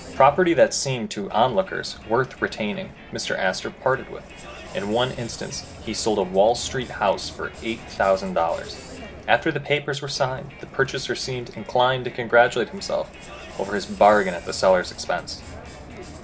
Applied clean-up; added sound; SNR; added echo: none; Crowd; 17 dB; none.